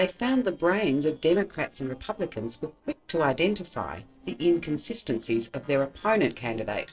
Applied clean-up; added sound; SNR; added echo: neural separator model SepFormer DNS4.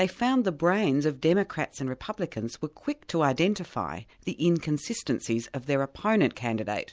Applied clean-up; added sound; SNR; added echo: none; none; none; none.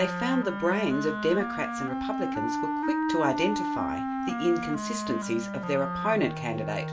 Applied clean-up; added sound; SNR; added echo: none; Wind instrument, woodwind instrument; 2 dB; reverberation time 0.2 s.